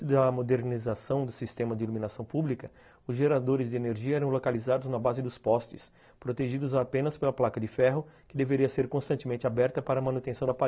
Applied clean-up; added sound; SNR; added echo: none; none; none; none.